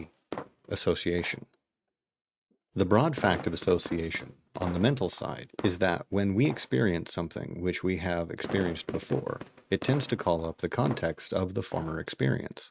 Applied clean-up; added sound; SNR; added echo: neural mask model RNNoise.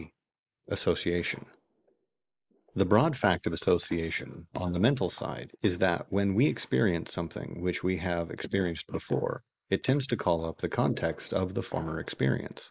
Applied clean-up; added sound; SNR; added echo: neural mask model Resemble Enhance denoiser.